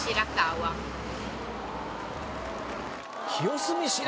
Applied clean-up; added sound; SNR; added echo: none; none; none; none.